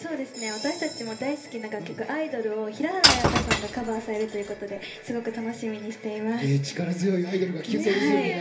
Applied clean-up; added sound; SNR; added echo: none; Shatter / Crushing; -2 dB; reverberation time 0.3 s.